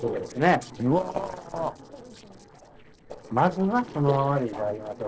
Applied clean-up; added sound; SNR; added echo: neural separator model SepFormer DNS4.